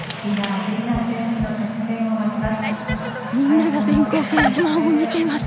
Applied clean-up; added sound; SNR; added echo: none; none; none; none.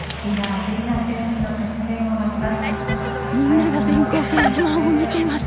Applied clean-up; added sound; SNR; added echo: none; Musical instrument + Bowed string instrument; 9 dB; none.